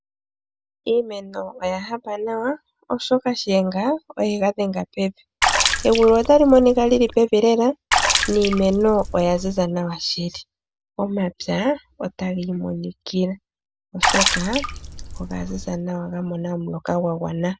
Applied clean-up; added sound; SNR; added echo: none; Water / Splash, splatter; 2 dB; none.